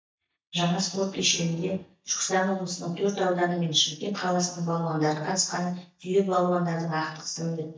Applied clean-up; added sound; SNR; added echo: neural mask model DeepFilterNet 3.